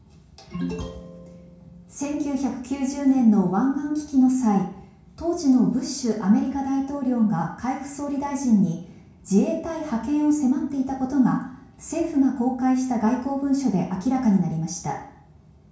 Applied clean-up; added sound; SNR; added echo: none; none; none; reverberation time 0.6 s.